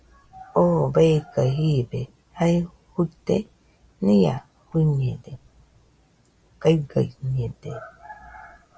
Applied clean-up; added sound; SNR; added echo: none; none; none; none.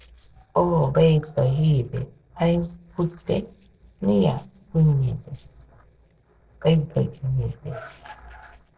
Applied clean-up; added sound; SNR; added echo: neural separator model SepFormer DNS4.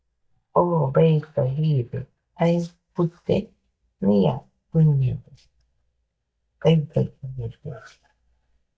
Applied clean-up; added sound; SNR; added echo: neural mask model DeepFilterNet 3.